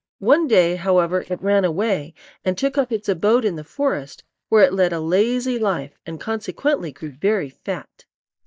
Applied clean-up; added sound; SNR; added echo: neural mask model DeepFilterNet 3.